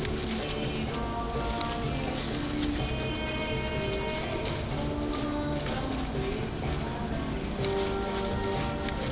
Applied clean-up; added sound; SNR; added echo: none; Wind; 2 dB; reverberation time 1.1 s.